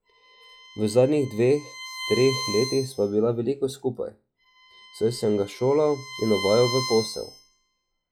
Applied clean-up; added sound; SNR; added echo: classical method log-MMSE.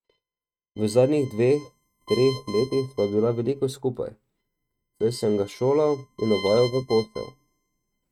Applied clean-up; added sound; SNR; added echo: neural mask model RNNoise.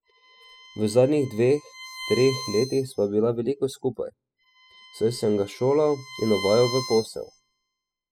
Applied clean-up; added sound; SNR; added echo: classical method spectral subtraction.